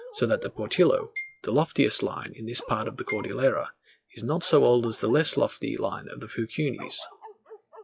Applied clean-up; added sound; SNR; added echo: classical method log-MMSE.